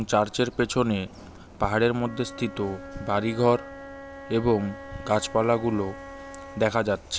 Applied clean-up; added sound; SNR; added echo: none; Wind instrument, woodwind instrument; 17 dB; none.